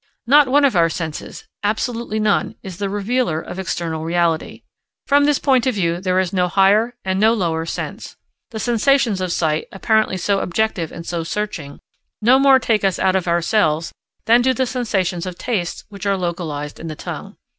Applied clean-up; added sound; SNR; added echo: none; none; none; none.